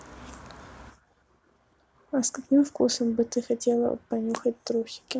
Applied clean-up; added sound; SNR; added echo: none; none; none; none.